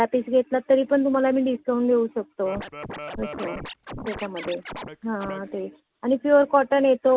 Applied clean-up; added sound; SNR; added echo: none; Scratching (performance technique); 13 dB; none.